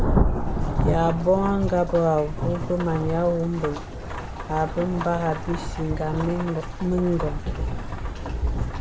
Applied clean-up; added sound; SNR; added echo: none; Rain / Thunderstorm; 1 dB; none.